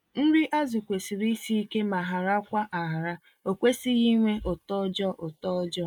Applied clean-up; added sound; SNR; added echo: neural mask model Resemble Enhance denoiser.